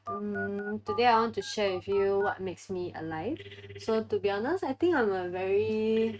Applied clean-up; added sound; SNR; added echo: neural mask model RNNoise.